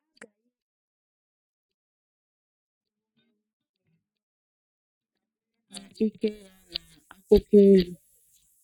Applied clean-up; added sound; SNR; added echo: neural mask model DeepFilterNet 3.